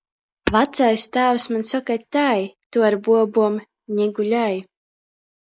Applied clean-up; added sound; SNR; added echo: neural mask model Resemble Enhance denoiser.